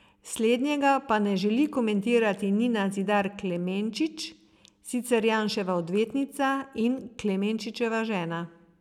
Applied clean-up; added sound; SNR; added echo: none; none; none; none.